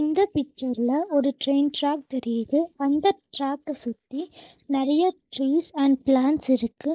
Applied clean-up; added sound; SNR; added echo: neural mask model Resemble Enhance denoiser.